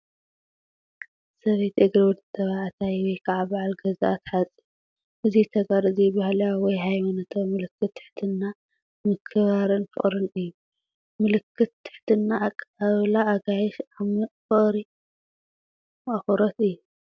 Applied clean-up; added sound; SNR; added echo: none; none; none; none.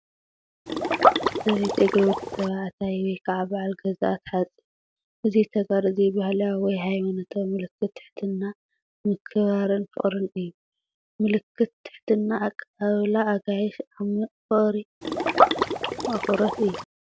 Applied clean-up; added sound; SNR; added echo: none; Liquid; -1 dB; none.